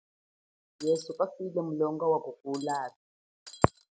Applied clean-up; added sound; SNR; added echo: none; Shatter; 17 dB; none.